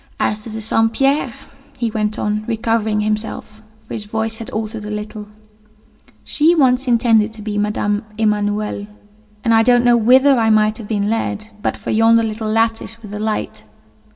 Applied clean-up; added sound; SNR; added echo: none; none; none; reverberation time 0.4 s.